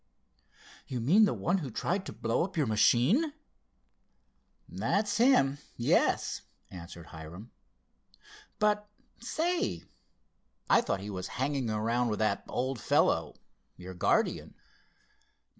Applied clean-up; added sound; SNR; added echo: none; none; none; none.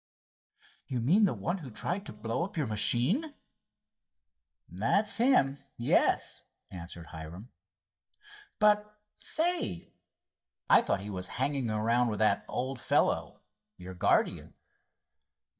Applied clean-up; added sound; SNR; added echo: neural mask model DeepFilterNet 3.